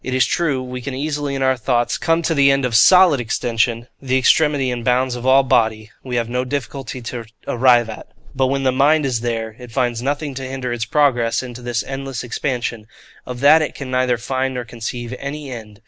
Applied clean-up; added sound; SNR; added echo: none; none; none; none.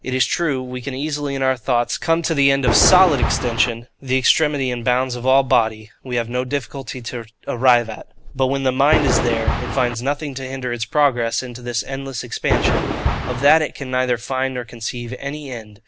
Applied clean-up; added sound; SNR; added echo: none; Thunder; -1 dB; none.